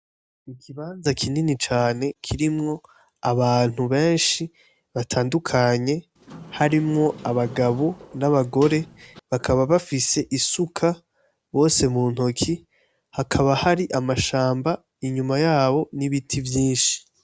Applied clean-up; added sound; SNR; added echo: none; Sliding door; 18 dB; none.